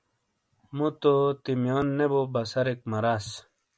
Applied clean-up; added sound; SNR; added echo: none; none; none; none.